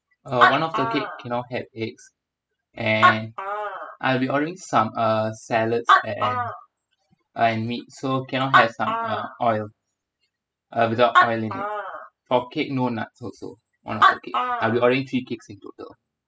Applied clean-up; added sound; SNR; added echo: classical method spectral subtraction.